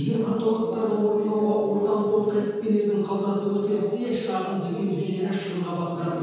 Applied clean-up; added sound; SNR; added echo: none; none; none; reverberation time 1.2 s.